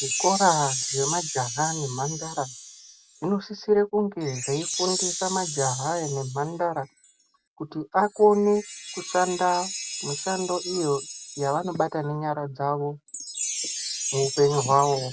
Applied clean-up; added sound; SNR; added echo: none; Chime; 7 dB; none.